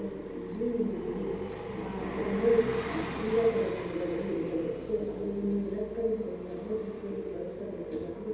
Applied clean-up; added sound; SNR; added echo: none; Bus; 10 dB; reverberation time 1.1 s.